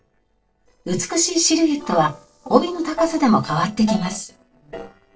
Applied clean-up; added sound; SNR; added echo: neural separator model SepFormer DNS4.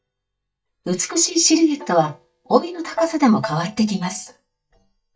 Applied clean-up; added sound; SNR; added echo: neural mask model DeepFilterNet 3.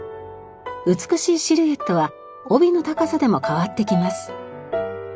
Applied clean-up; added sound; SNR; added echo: none; none; none; none.